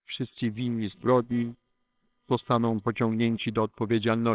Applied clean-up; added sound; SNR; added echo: neural separator model SepFormer WHAMR!.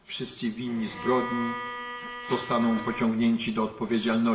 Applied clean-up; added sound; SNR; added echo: none; Bowed string instrument; 10 dB; reverberation time 1.5 s.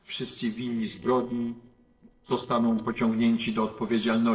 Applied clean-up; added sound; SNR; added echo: neural separator model SepFormer DNS4.